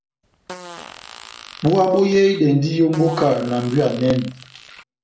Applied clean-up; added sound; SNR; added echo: none; Fart; 19 dB; none.